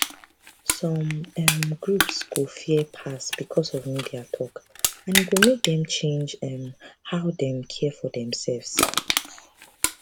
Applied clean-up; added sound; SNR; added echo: none; Crushing; 3 dB; none.